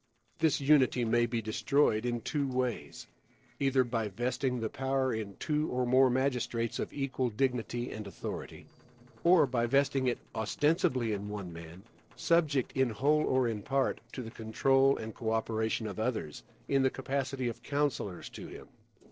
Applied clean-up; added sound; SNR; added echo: neural separator model SepFormer DNS4.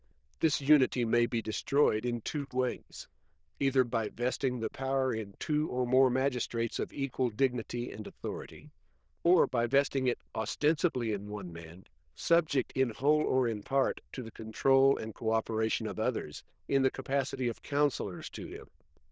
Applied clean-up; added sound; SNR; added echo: neural diffusion model UNIVERSE++.